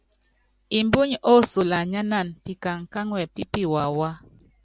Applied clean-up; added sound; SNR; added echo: none; none; none; none.